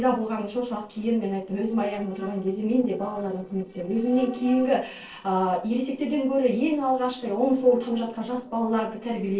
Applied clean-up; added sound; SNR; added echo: neural separator model SepFormer DNS4.